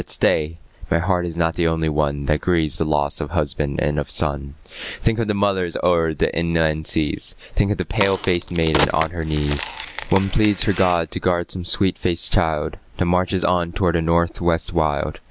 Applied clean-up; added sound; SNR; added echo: none; Crack; 8 dB; none.